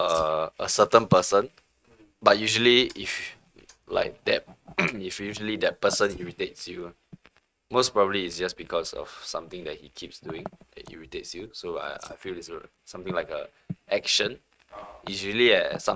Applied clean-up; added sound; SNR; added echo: neural mask model RNNoise.